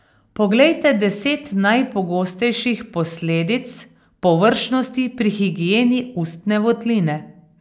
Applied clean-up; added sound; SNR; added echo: none; none; none; none.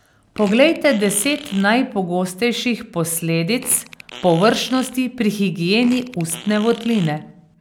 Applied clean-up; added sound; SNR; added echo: none; Fart; 19 dB; none.